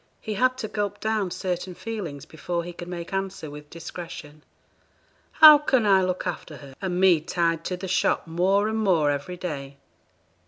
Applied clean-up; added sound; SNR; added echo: none; none; none; none.